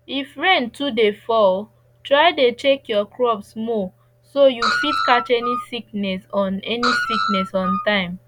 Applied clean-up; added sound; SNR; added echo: none; Screech; 3 dB; none.